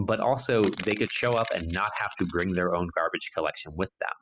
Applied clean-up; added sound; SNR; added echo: classical method spectral subtraction.